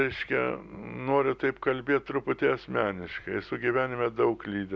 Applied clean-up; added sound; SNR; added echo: none; none; none; none.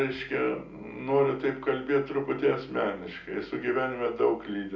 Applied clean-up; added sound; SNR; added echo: none; none; none; reverberation time 0.4 s.